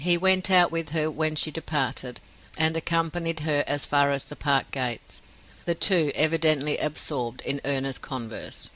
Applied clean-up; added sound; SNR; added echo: none; none; none; none.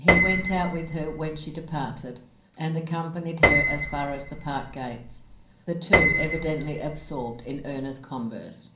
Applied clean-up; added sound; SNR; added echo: none; Piano; -3 dB; reverberation time 0.6 s.